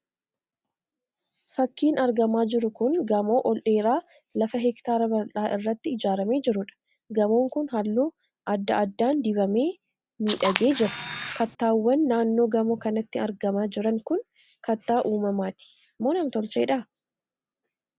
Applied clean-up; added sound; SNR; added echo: none; Camera; 5 dB; none.